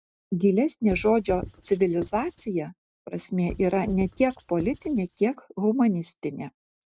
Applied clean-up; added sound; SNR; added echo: neural mask model RNNoise.